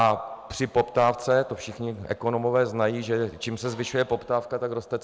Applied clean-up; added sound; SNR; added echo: none; none; none; none.